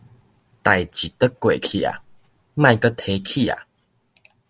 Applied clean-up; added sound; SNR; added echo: none; none; none; none.